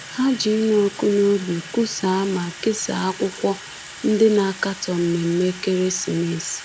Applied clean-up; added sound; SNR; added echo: none; Sink (filling or washing) / Water tap, faucet; 16 dB; none.